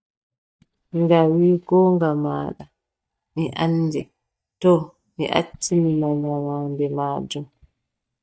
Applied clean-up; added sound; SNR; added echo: neural mask model DeepFilterNet 3.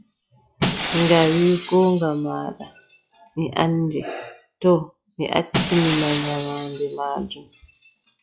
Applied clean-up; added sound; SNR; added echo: classical method log-MMSE.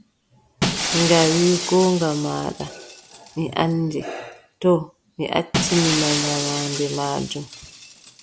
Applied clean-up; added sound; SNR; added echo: none; Shatter; 5 dB; none.